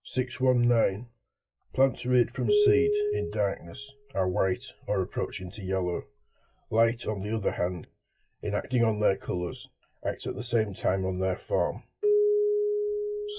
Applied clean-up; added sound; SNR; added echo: classical method log-MMSE.